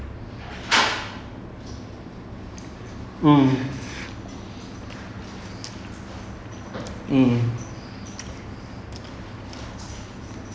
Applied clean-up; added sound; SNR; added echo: none; none; none; none.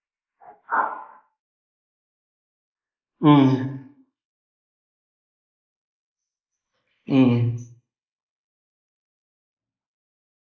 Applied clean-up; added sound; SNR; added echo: neural mask model Resemble Enhance denoiser.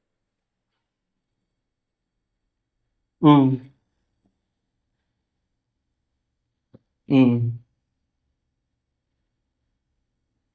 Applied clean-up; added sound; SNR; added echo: neural mask model DeepFilterNet 3.